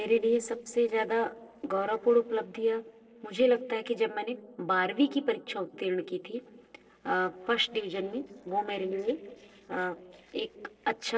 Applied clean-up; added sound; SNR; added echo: neural separator model SepFormer DNS4.